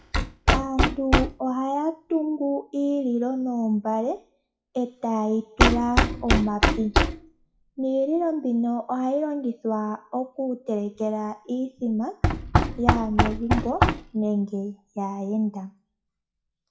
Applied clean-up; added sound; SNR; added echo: classical method WPE with log-MMSE.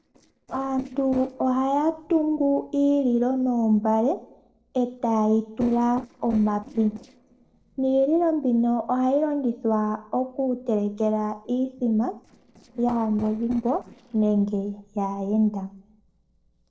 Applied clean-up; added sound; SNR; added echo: neural separator model SepFormer DNS4.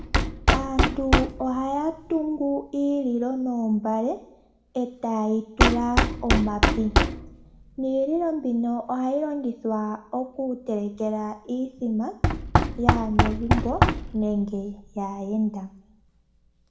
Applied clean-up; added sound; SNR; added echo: none; Knock; 0 dB; reverberation time 0.7 s.